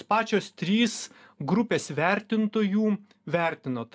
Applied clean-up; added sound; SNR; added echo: none; none; none; none.